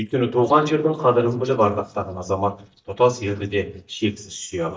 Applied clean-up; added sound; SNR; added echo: neural mask model DeepFilterNet 3.